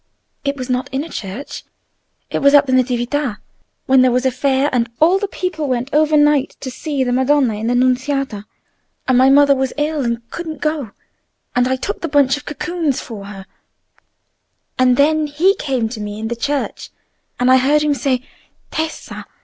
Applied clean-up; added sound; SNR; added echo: none; none; none; none.